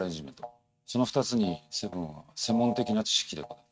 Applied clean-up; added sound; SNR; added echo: neural mask model RNNoise.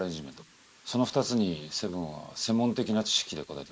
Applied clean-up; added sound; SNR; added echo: neural mask model Resemble Enhance denoiser.